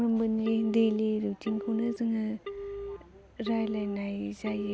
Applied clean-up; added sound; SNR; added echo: none; Telephone; 11 dB; none.